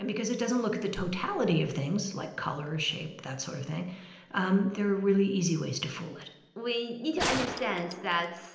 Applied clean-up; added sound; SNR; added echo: none; Gunshot, gunfire; 5 dB; reverberation time 0.8 s.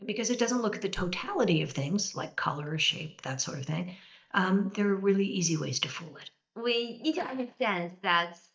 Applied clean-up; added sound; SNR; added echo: neural mask model DeepFilterNet 3.